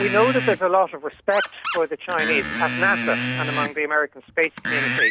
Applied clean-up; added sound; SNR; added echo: none; Screech; 3 dB; none.